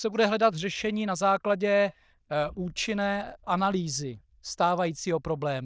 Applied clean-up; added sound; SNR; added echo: neural diffusion model UNIVERSE++.